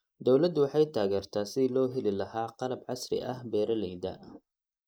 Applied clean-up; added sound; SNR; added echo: neural mask model Resemble Enhance denoiser.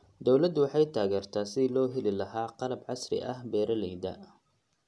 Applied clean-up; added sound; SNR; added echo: none; none; none; none.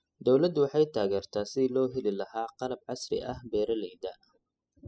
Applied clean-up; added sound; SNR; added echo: classical method spectral subtraction.